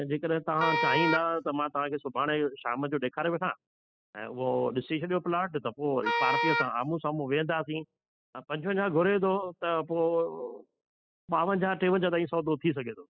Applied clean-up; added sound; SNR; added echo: classical method spectral subtraction.